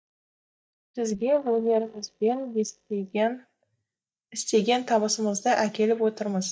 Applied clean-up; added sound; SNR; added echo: neural mask model DeepFilterNet 3.